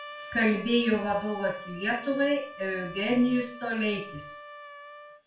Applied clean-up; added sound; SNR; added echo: none; Trumpet; 15 dB; reverberation time 0.4 s.